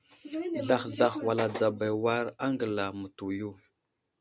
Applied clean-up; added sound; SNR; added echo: none; none; none; none.